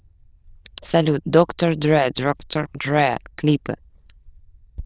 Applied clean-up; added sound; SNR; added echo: neural diffusion model UNIVERSE++.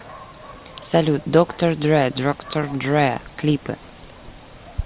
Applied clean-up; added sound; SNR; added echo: none; none; none; none.